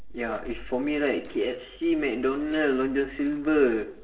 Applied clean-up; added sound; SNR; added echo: neural separator model SepFormer DNS4.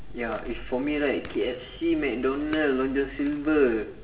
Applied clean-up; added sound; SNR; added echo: none; Crack / Crackle; 17 dB; reverberation time 0.7 s.